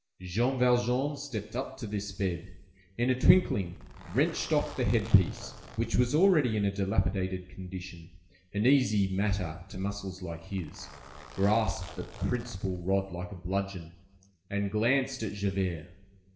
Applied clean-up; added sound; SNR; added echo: none; Zipper (clothing); 17 dB; reverberation time 0.9 s.